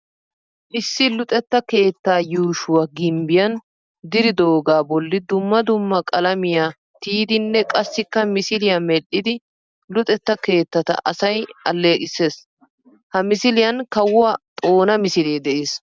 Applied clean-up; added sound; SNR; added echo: none; none; none; none.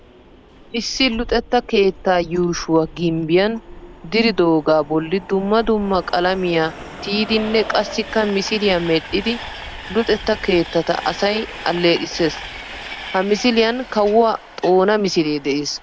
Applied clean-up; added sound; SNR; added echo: none; Train; 15 dB; none.